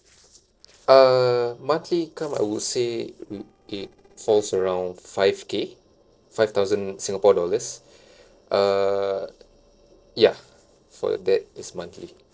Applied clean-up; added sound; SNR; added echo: neural separator model SepFormer DNS4.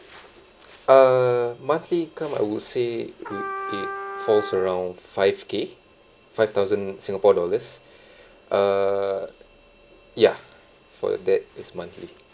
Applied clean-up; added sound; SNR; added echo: none; Trumpet; 10 dB; none.